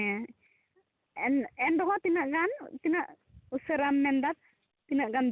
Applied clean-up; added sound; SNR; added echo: none; none; none; none.